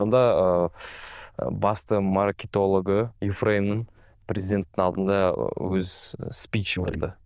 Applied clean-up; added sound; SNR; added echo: neural diffusion model UNIVERSE++.